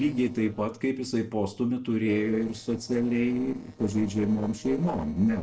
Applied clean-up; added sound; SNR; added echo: neural separator model SepFormer DNS4.